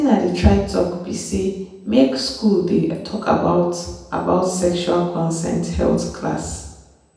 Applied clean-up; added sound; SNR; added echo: none; none; none; reverberation time 0.9 s.